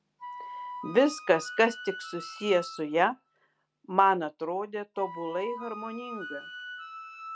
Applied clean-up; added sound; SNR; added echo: none; Wind instrument, woodwind instrument; 13 dB; none.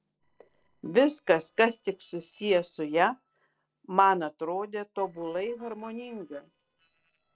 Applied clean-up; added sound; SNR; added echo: neural separator model SepFormer DNS4.